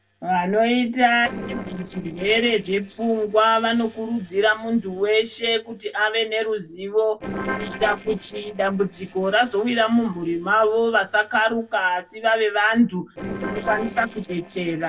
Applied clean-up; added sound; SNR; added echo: neural separator model SepFormer DNS4.